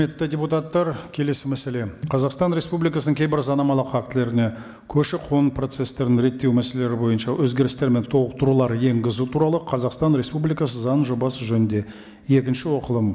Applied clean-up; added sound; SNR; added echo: none; none; none; none.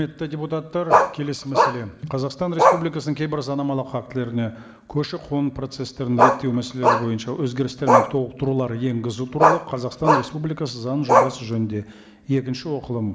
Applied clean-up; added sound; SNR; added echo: none; Bark; -4 dB; none.